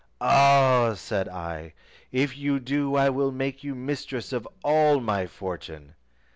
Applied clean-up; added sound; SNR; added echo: none; none; none; none.